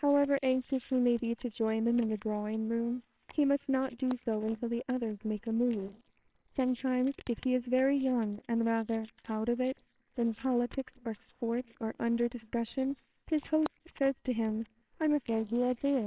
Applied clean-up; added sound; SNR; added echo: neural separator model SepFormer WHAMR!.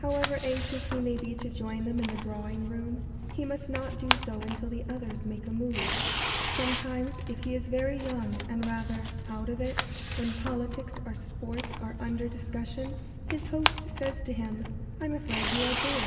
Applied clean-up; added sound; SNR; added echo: none; Tearing; 0 dB; reverberation time 2.5 s.